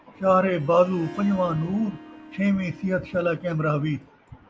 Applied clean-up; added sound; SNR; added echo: none; Harp; 19 dB; none.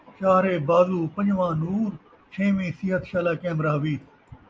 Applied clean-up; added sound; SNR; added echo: none; none; none; none.